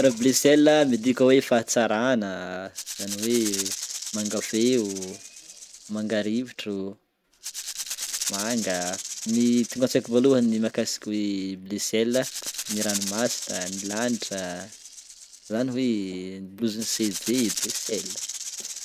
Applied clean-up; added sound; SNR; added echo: none; Rattle (instrument); 10 dB; none.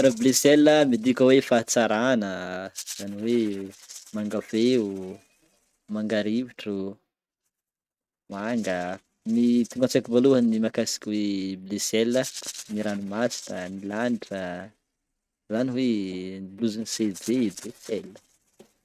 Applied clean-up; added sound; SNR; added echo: neural mask model RNNoise.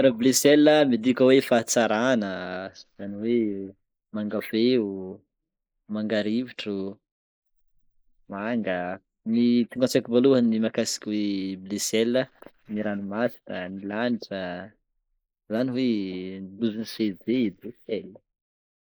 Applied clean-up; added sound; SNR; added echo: neural mask model Resemble Enhance denoiser.